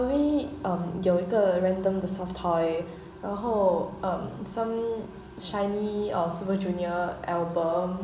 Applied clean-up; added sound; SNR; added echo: none; none; none; none.